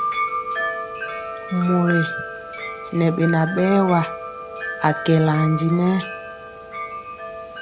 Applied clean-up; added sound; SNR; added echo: none; Wind chime; 7 dB; none.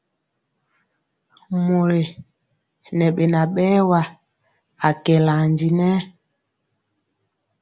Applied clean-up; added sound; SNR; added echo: none; none; none; none.